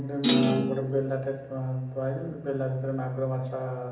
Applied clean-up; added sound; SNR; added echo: none; Thump, thud; -4 dB; reverberation time 0.8 s.